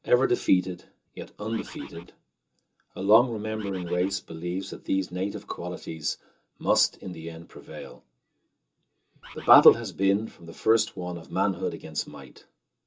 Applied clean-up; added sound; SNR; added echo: none; Bird; 18 dB; reverberation time 0.2 s.